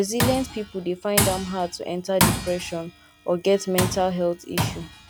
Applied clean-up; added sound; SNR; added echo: none; Tools; 2 dB; none.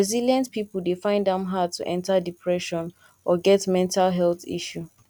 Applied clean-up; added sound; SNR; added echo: none; none; none; none.